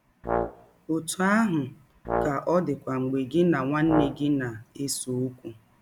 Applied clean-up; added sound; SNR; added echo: none; Brass instrument; 8 dB; none.